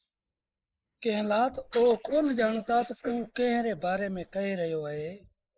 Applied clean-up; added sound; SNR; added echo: neural mask model Resemble Enhance denoiser.